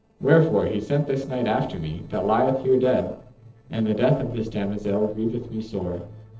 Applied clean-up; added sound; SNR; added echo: neural separator model SepFormer DNS4.